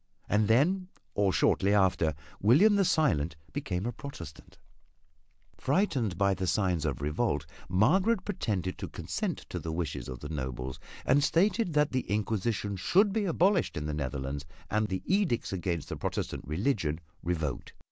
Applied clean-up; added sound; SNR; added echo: none; none; none; none.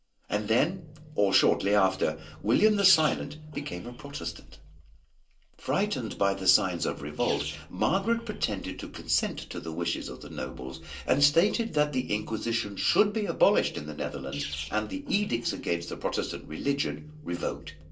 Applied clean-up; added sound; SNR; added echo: none; Sneeze; 16 dB; reverberation time 0.2 s.